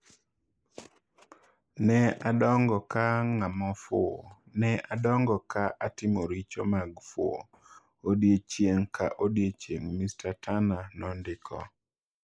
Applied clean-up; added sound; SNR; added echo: neural mask model Resemble Enhance denoiser.